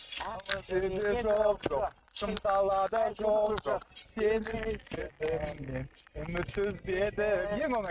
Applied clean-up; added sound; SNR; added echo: neural mask model RNNoise.